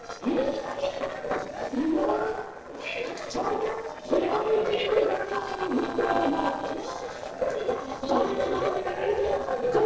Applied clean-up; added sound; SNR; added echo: neural separator model SepFormer DNS4.